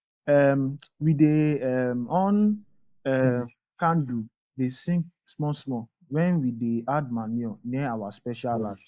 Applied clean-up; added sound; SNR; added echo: neural mask model Resemble Enhance denoiser.